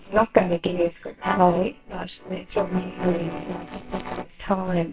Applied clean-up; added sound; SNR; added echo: neural separator model SepFormer WHAMR!.